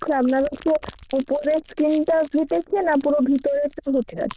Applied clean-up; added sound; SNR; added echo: neural diffusion model UNIVERSE++.